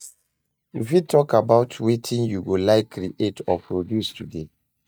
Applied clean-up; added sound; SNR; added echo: neural mask model DeepFilterNet 3.